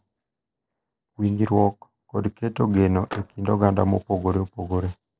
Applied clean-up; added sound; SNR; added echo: neural separator model SepFormer DNS4.